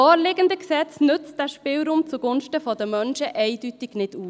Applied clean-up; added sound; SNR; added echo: none; none; none; none.